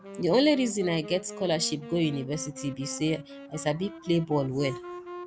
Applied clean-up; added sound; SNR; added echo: none; Wind instrument, woodwind instrument; 14 dB; none.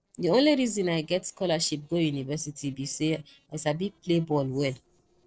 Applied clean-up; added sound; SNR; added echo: neural separator model SepFormer DNS4.